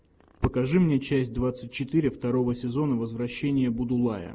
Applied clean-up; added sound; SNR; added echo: none; none; none; none.